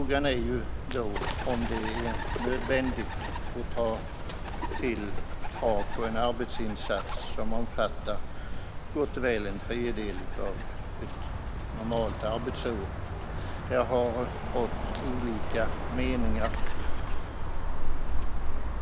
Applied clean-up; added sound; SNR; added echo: none; Bird; -4 dB; none.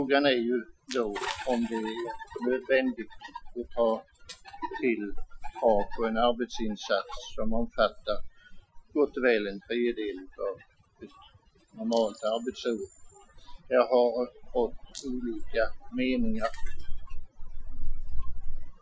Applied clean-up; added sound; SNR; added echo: classical method Wiener filter.